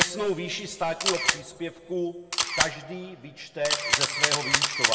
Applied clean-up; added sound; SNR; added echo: none; Camera; -4 dB; reverberation time 1.2 s.